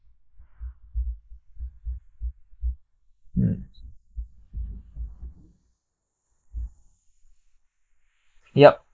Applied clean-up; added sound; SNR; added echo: neural mask model Resemble Enhance denoiser.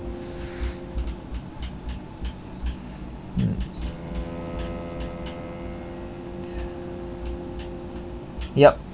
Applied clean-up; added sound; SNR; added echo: none; Bowed string instrument; 11 dB; none.